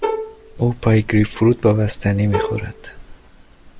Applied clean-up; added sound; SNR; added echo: none; Bowed string instrument; 8 dB; none.